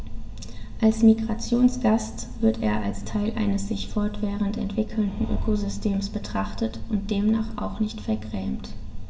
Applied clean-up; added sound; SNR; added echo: none; none; none; reverberation time 1.7 s.